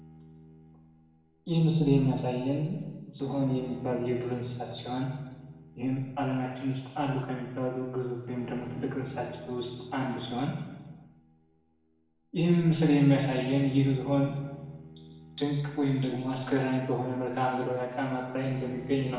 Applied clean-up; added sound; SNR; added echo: none; Bowed string instrument; 18 dB; reverberation time 1.1 s.